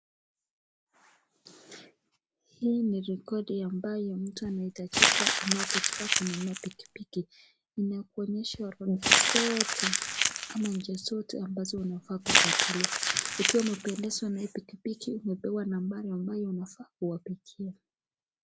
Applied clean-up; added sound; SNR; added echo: none; Crumpling, crinkling; -5 dB; none.